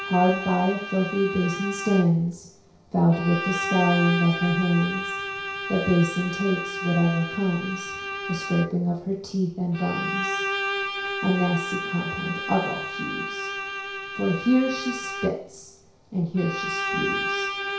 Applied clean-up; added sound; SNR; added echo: none; Bowed string instrument; 6 dB; reverberation time 0.6 s.